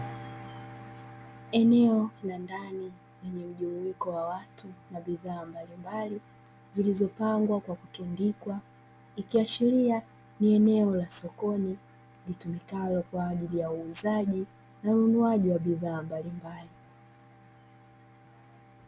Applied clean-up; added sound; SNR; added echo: none; none; none; none.